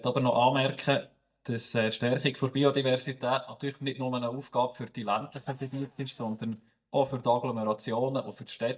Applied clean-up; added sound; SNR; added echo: neural mask model DeepFilterNet 3.